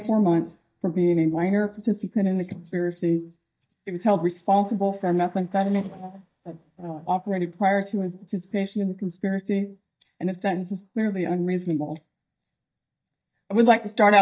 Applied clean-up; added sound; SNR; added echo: neural mask model DeepFilterNet 3.